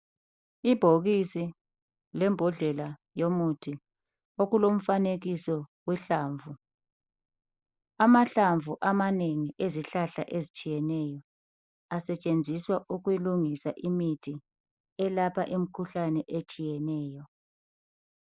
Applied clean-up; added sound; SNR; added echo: neural mask model Resemble Enhance denoiser.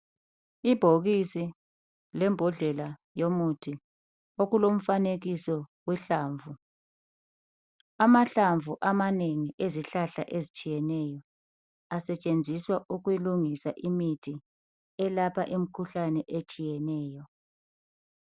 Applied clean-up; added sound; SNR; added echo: none; none; none; none.